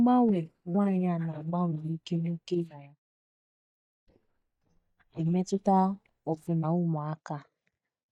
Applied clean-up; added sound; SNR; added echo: neural mask model DeepFilterNet 3.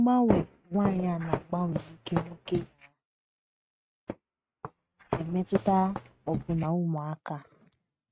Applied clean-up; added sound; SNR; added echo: neural mask model RNNoise.